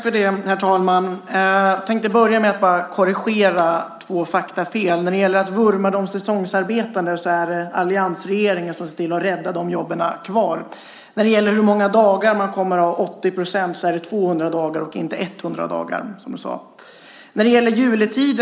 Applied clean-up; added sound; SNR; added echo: none; none; none; none.